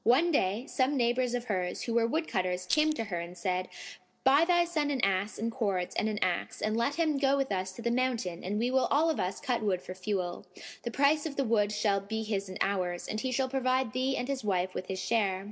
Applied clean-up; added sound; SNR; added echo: neural separator model SepFormer DNS4.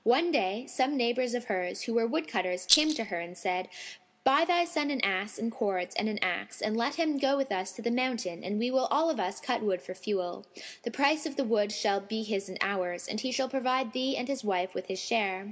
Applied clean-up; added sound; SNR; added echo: none; Rattle; -2 dB; none.